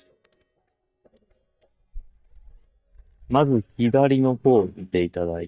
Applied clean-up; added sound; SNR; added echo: neural mask model DeepFilterNet 3.